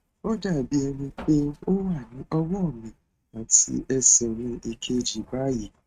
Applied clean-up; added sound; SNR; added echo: neural mask model RNNoise.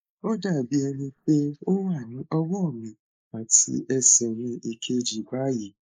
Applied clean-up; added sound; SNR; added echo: neural mask model Resemble Enhance denoiser.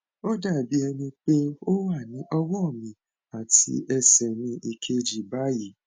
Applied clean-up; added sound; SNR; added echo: none; none; none; none.